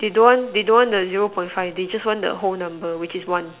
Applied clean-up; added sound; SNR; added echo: none; none; none; none.